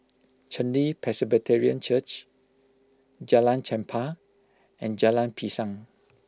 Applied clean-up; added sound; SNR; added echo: none; none; none; none.